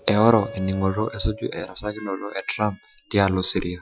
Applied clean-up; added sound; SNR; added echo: classical method Wiener filter.